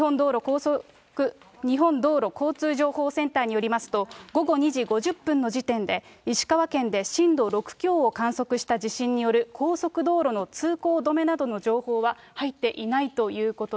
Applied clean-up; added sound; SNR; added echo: none; none; none; none.